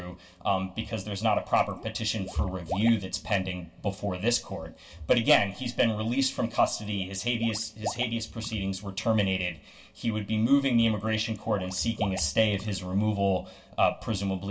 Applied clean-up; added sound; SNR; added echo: none; Water / Liquid; 16 dB; reverberation time 0.2 s.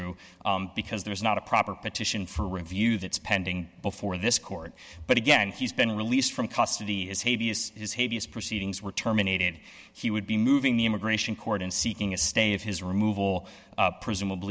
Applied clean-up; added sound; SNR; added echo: none; none; none; none.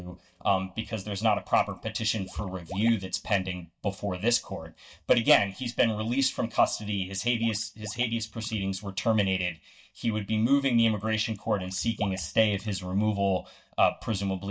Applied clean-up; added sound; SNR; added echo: neural mask model DeepFilterNet 3.